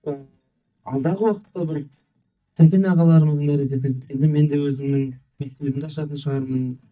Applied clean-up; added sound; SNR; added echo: neural mask model DeepFilterNet 3.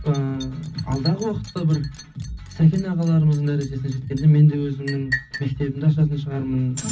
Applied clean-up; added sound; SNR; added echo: none; Liquid; 16 dB; reverberation time 0.4 s.